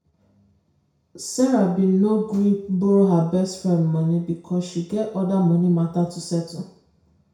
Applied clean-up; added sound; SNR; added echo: none; none; none; reverberation time 0.6 s.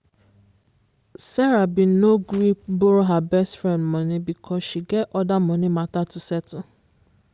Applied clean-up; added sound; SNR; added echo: none; none; none; none.